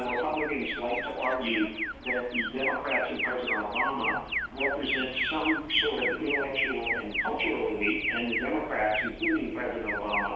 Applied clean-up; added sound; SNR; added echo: none; Alarm; 3 dB; reverberation time 0.7 s.